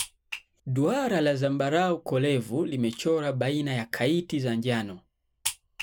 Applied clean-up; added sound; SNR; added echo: none; none; none; none.